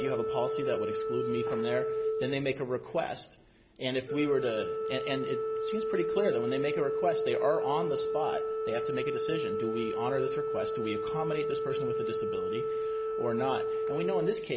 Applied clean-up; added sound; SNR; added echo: none; Organ; -1 dB; none.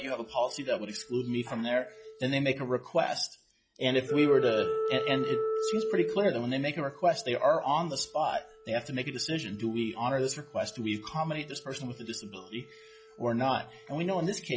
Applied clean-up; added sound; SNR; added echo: classical method log-MMSE.